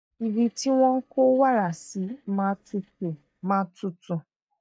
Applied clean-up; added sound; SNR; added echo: neural mask model DeepFilterNet 3.